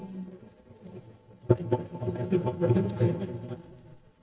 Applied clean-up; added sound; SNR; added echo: neural mask model DeepFilterNet 3.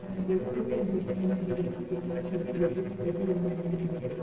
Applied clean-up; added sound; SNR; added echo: neural separator model SepFormer DNS4.